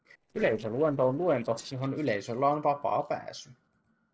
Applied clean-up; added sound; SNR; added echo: neural separator model SepFormer DNS4.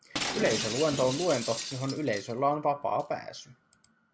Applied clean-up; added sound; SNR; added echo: none; Shatter; 7 dB; none.